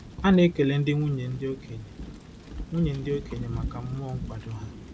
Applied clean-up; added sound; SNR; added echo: none; Thunder / Rain; 10 dB; none.